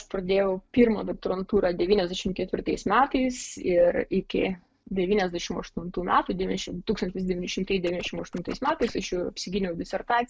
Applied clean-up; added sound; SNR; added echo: neural separator model SepFormer DNS4.